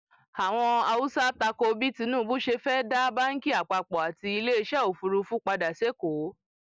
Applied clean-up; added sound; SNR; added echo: none; none; none; none.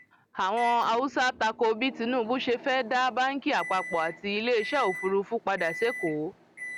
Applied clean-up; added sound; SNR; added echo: none; Microwave oven; 13 dB; none.